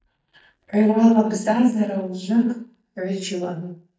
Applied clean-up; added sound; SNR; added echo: neural mask model DeepFilterNet 3.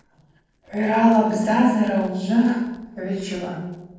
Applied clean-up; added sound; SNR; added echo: neural separator model SepFormer DNS4.